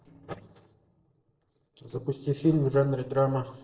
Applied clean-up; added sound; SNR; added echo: neural separator model SepFormer DNS4.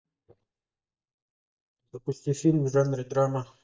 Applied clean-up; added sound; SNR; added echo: neural mask model DeepFilterNet 3.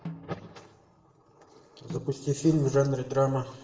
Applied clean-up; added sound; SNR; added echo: none; Snare drum; 18 dB; reverberation time 0.7 s.